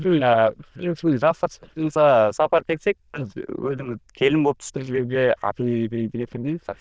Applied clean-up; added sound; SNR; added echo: neural diffusion model UNIVERSE++.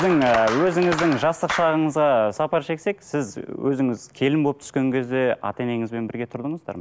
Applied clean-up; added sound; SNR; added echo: none; none; none; none.